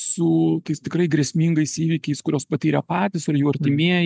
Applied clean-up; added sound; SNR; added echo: none; none; none; none.